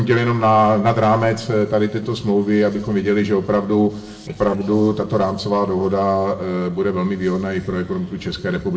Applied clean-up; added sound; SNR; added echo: neural separator model SepFormer DNS4.